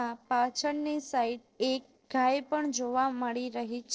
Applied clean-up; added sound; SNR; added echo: neural separator model SepFormer DNS4.